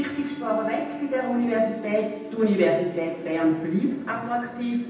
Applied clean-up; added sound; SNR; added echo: none; Bowed string instrument; 15 dB; reverberation time 0.8 s.